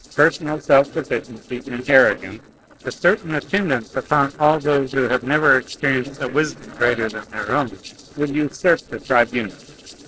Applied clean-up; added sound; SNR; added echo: neural separator model SepFormer DNS4.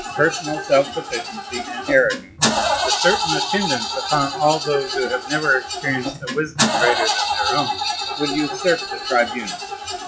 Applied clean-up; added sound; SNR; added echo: classical method log-MMSE.